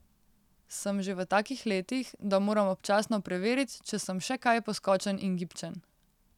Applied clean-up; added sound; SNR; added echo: none; none; none; none.